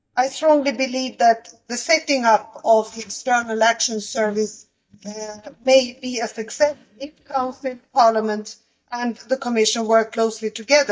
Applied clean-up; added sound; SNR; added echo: neural mask model DeepFilterNet 3.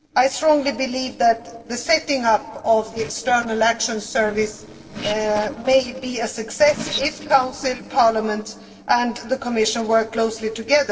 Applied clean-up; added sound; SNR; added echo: neural separator model SepFormer DNS4.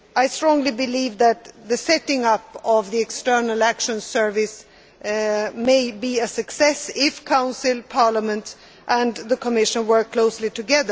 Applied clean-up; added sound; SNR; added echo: none; none; none; none.